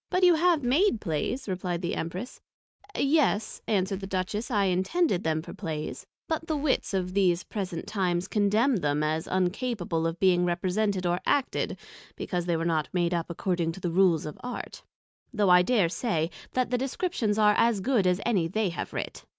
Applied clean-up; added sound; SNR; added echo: neural mask model RNNoise.